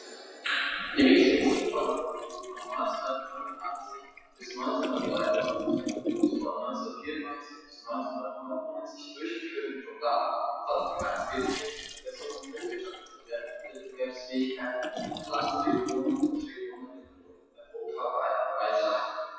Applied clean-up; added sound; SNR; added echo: classical method WPE with log-MMSE.